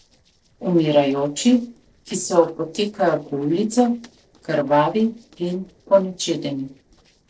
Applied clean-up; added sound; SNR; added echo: neural separator model SepFormer DNS4.